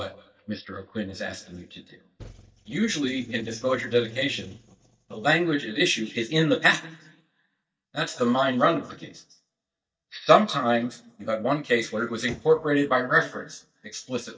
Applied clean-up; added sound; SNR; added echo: neural mask model DeepFilterNet 3.